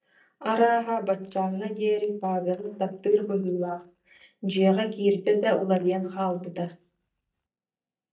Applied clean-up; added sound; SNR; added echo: neural mask model DeepFilterNet 3.